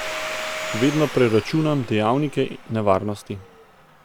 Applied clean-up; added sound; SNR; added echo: none; Domestic sounds, home sounds; 10 dB; none.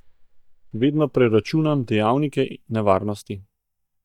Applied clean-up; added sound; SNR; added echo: neural mask model DeepFilterNet 3.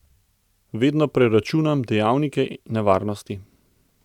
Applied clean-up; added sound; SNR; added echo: none; none; none; none.